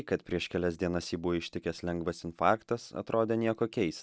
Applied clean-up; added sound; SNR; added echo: none; none; none; none.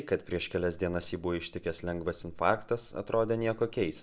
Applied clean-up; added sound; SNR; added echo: neural mask model DeepFilterNet 3.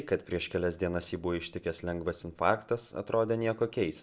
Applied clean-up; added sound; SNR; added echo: neural separator model SepFormer DNS4.